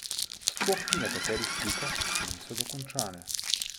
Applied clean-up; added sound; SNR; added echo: none; Engine starting + Crumpling, crinkling; -5 dB; none.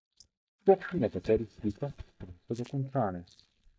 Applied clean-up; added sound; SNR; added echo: neural mask model DeepFilterNet 3.